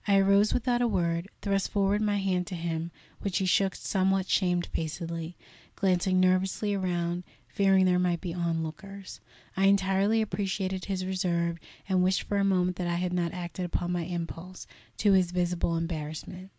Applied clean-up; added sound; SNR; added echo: none; none; none; none.